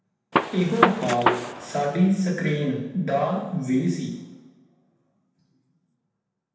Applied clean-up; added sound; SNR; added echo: none; Gunshot, gunfire; -2 dB; reverberation time 0.9 s.